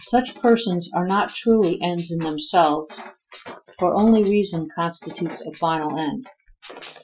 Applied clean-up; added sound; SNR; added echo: classical method Wiener filter.